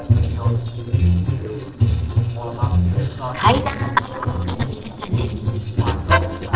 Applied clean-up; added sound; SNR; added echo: neural separator model SepFormer DNS4.